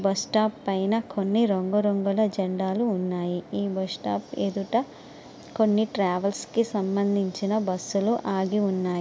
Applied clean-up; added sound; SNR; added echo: none; none; none; none.